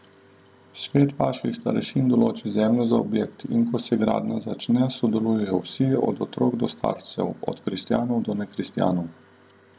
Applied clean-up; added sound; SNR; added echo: none; none; none; none.